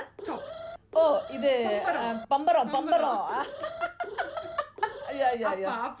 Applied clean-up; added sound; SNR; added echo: none; Alarm; 12 dB; none.